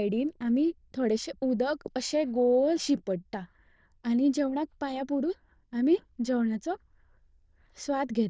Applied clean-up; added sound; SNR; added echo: neural diffusion model UNIVERSE++.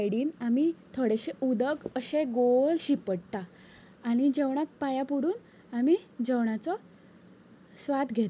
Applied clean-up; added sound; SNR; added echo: none; none; none; none.